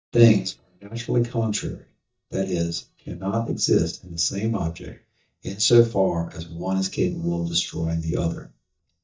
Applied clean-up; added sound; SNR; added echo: neural mask model DeepFilterNet 3.